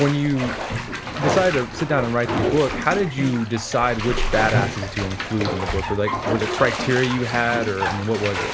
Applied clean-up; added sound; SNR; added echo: none; Bathtub (filling or washing); 3 dB; none.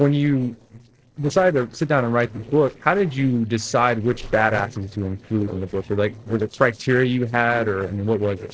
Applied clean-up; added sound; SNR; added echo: neural separator model SepFormer DNS4.